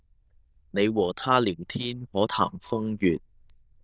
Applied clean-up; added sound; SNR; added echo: neural diffusion model UNIVERSE++.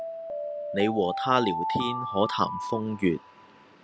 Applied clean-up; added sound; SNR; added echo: none; Alarm; 5 dB; none.